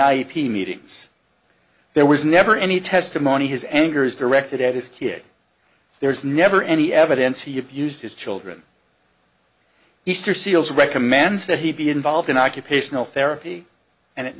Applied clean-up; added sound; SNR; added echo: none; none; none; none.